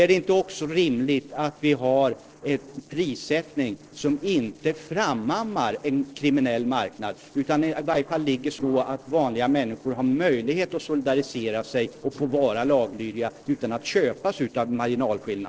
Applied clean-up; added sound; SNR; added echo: neural separator model SepFormer DNS4.